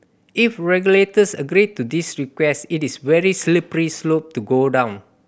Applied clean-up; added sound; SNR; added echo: none; none; none; none.